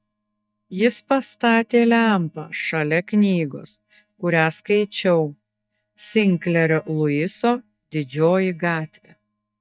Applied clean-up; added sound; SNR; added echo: neural mask model DeepFilterNet 3.